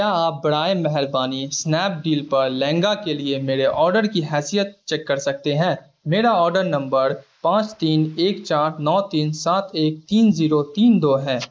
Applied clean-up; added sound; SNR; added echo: neural mask model Resemble Enhance denoiser.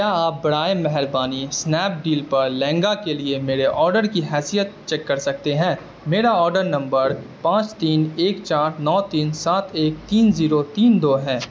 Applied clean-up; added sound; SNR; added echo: none; none; none; none.